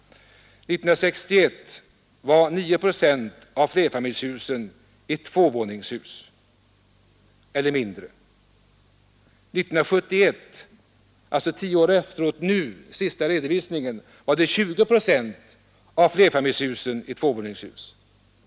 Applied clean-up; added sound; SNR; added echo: none; none; none; none.